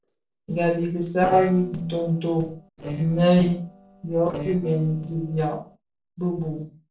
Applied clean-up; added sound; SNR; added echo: neural separator model SepFormer DNS4.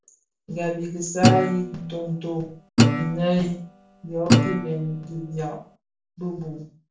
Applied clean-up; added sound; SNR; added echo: none; Guitar; -4 dB; reverberation time 0.4 s.